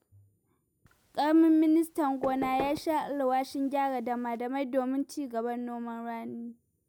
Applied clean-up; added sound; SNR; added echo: none; Knock / Wood; 16 dB; none.